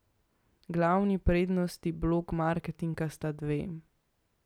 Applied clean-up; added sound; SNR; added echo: none; none; none; none.